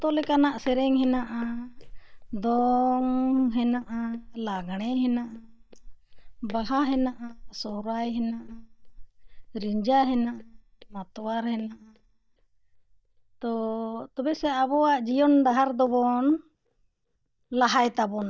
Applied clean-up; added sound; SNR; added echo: neural mask model DeepFilterNet 3.